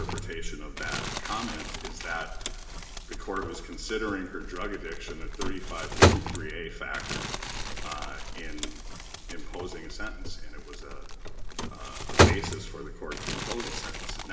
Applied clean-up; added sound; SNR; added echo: none; Crumpling, crinkling; -3 dB; reverberation time 2.9 s.